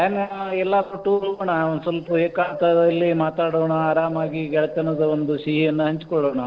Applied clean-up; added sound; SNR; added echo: neural separator model SepFormer DNS4.